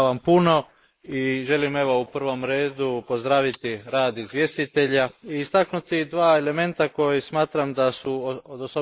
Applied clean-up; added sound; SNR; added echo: neural mask model Resemble Enhance denoiser.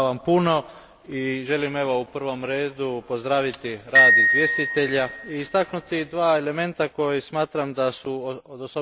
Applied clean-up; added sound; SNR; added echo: none; Glockenspiel; -2 dB; none.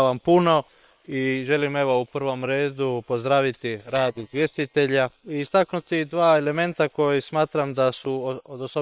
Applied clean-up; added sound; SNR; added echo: neural separator model SepFormer WHAM!.